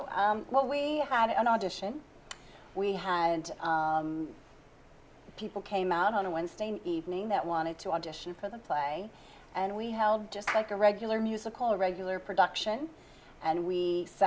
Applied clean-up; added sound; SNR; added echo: none; Clapping; 11 dB; none.